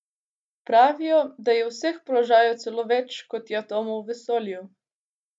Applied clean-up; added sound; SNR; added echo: none; none; none; none.